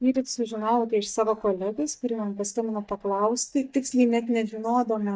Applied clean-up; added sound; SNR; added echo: neural mask model DeepFilterNet 3.